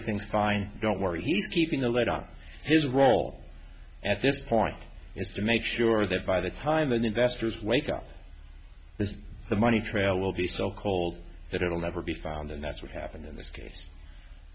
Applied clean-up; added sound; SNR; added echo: none; none; none; none.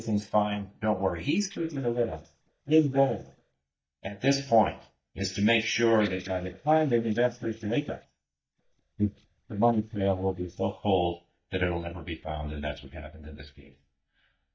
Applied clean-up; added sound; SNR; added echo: neural mask model DeepFilterNet 3.